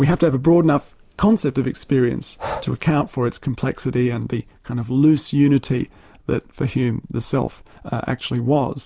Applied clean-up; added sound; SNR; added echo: none; Breathing; 17 dB; none.